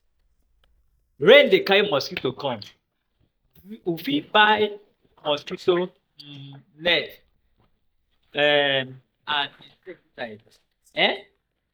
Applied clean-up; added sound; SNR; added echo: neural mask model DeepFilterNet 3.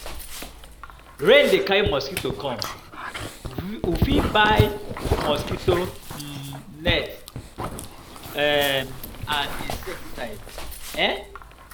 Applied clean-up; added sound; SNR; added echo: none; Dog; 5 dB; none.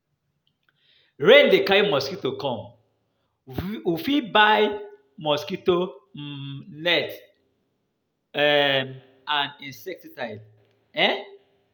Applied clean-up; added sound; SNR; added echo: none; none; none; none.